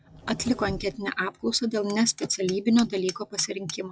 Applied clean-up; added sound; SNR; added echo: classical method log-MMSE.